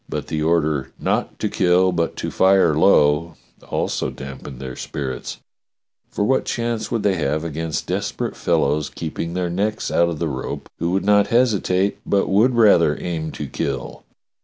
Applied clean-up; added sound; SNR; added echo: none; none; none; none.